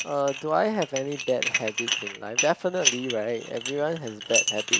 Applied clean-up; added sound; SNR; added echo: none; Dishes, pots, and pans; 2 dB; none.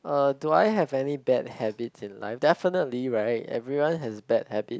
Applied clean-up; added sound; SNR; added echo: none; none; none; none.